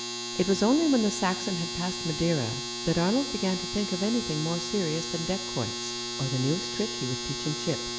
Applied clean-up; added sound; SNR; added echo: none; Domestic sounds, home sounds; 5 dB; none.